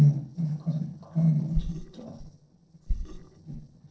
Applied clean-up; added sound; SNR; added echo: neural separator model SepFormer DNS4.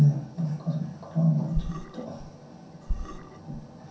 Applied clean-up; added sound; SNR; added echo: none; Burping, eructation; 6 dB; reverberation time 0.6 s.